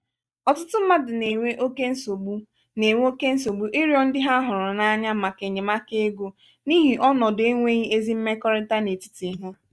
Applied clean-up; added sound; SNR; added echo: neural mask model DeepFilterNet 3.